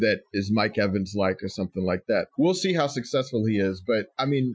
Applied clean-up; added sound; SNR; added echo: classical method Wiener filter.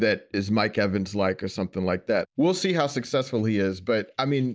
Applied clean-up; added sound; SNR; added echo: none; none; none; none.